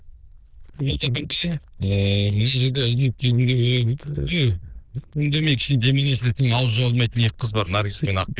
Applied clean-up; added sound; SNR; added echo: neural diffusion model UNIVERSE++.